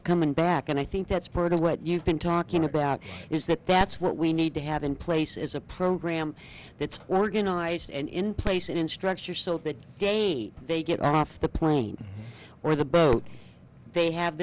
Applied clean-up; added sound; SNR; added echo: none; Fireworks; 17 dB; none.